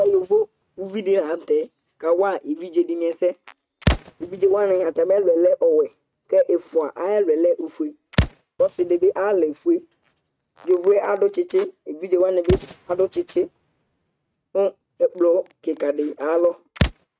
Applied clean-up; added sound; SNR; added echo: neural mask model RNNoise.